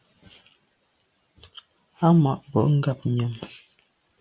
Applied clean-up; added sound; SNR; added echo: none; none; none; none.